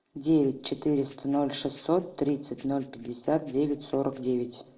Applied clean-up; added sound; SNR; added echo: neural separator model SepFormer DNS4.